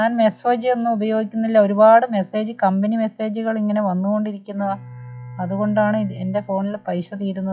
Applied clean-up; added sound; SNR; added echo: classical method log-MMSE.